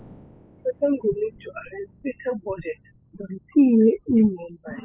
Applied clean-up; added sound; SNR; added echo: classical method spectral subtraction.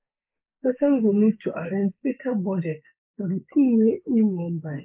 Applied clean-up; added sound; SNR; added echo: neural mask model Resemble Enhance denoiser.